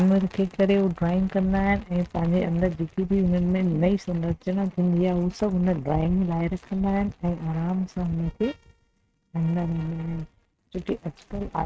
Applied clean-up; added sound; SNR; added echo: neural mask model RNNoise.